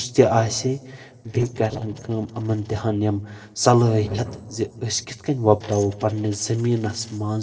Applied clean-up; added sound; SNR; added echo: neural separator model SepFormer DNS4.